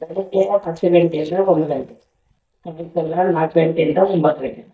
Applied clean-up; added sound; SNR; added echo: neural mask model DeepFilterNet 3.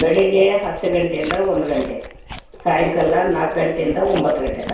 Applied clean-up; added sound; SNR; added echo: none; Chewing, mastication; 15 dB; reverberation time 0.6 s.